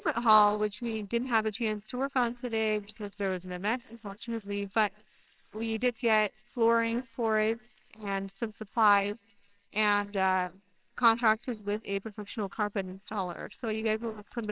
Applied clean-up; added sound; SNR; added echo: neural separator model SepFormer WHAMR!.